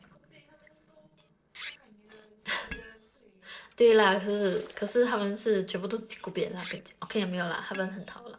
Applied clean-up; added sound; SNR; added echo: neural separator model SepFormer DNS4.